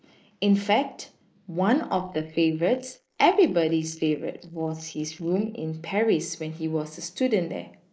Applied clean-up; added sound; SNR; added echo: neural mask model Resemble Enhance denoiser.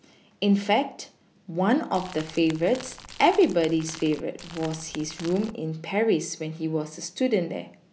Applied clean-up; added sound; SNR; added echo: none; Crumpling, crinkling / Crackle; 17 dB; none.